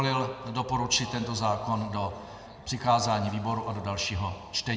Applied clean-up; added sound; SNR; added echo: none; none; none; reverberation time 1.4 s.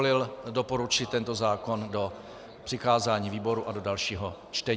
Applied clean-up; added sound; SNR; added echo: none; none; none; none.